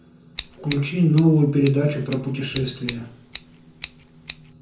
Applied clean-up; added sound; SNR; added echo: none; Scissors; 16 dB; reverberation time 0.6 s.